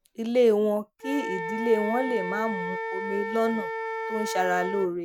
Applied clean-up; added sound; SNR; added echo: none; Wind instrument, woodwind instrument; 6 dB; none.